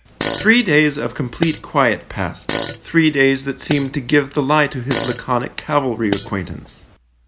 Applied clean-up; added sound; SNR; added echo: none; Fart; 12 dB; none.